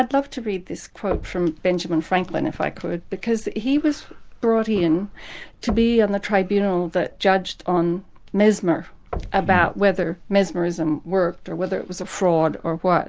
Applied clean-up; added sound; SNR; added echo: none; Knock; 17 dB; none.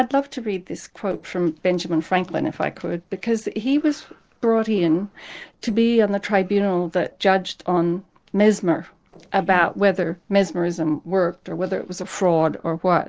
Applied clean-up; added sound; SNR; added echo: neural separator model SepFormer DNS4.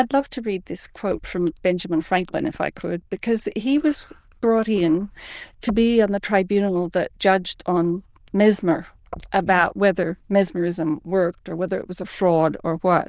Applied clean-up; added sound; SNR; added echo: neural diffusion model UNIVERSE++.